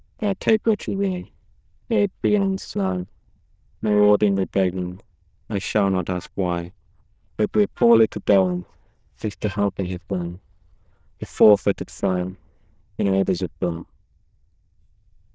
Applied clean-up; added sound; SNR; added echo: neural diffusion model UNIVERSE++.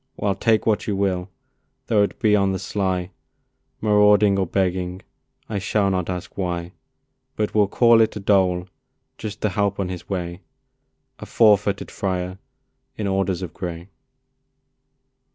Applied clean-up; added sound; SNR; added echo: none; none; none; none.